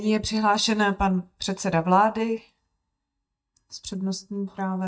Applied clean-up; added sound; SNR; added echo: neural mask model DeepFilterNet 3.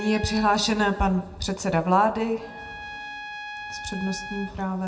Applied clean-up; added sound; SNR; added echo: none; Trumpet; 14 dB; reverberation time 0.6 s.